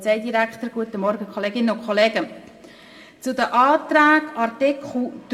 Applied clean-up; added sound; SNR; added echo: none; none; none; reverberation time 1.8 s.